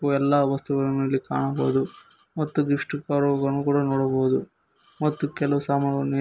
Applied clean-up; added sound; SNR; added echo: none; none; none; none.